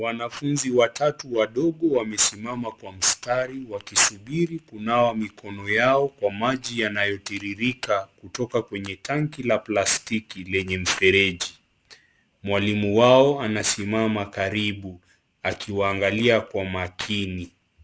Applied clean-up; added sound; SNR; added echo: none; none; none; none.